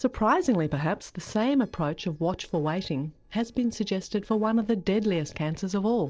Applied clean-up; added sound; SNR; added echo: neural separator model SepFormer DNS4.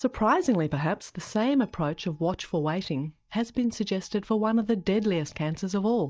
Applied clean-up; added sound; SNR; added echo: neural mask model DeepFilterNet 3.